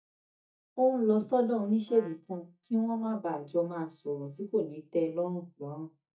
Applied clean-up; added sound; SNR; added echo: neural mask model DeepFilterNet 3.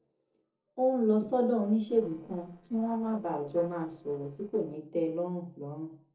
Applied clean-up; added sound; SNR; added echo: neural separator model SepFormer DNS4.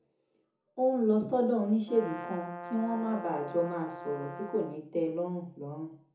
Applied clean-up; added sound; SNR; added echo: none; Brass instrument; 11 dB; reverberation time 0.5 s.